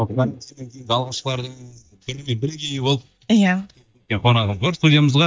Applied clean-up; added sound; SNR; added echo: neural mask model DeepFilterNet 3.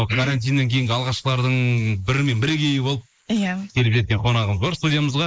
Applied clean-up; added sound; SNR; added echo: neural mask model Resemble Enhance denoiser.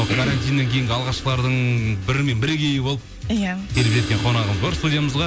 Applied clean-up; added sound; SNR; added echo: none; Crash cymbal; 12 dB; none.